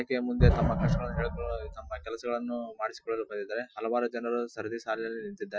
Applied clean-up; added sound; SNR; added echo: classical method Wiener filter.